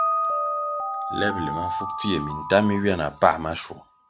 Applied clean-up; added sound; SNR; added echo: none; Piano + Alarm; 3 dB; none.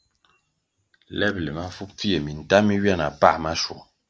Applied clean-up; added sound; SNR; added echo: none; none; none; none.